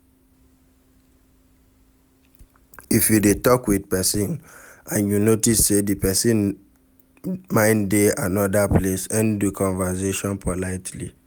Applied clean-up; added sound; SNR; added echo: none; none; none; none.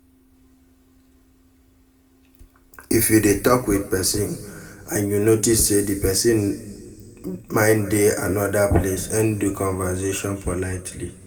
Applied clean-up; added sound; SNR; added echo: none; none; none; reverberation time 1.6 s.